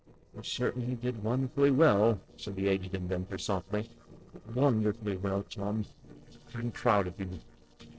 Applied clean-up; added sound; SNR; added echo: neural separator model SepFormer DNS4.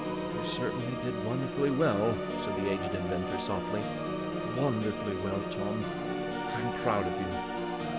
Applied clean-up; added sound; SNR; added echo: none; Organ; 0 dB; none.